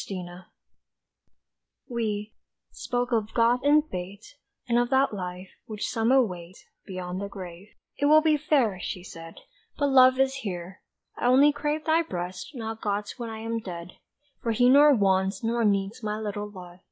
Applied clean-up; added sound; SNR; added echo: neural mask model Resemble Enhance denoiser.